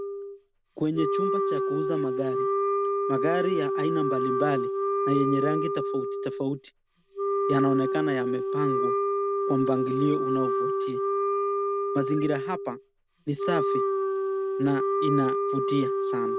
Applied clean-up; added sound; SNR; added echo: none; Wind instrument, woodwind instrument; -3 dB; none.